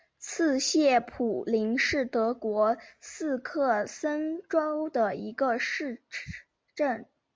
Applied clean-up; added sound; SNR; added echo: none; none; none; none.